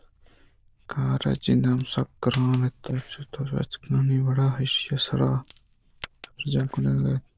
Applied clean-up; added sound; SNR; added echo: neural diffusion model UNIVERSE++.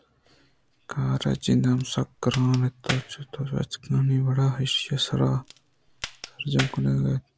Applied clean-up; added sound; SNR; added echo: none; Crack; 15 dB; none.